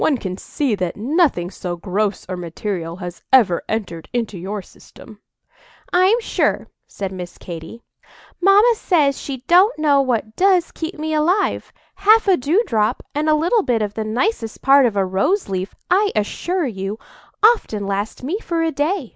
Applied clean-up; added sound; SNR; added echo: none; none; none; none.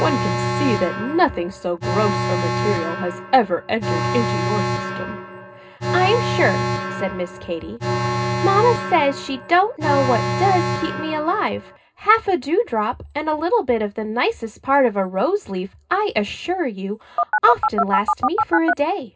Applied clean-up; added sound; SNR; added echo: none; Alarm; 3 dB; reverberation time 0.2 s.